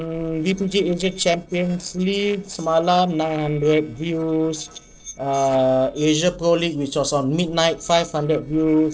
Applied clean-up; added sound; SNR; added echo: neural separator model SepFormer DNS4.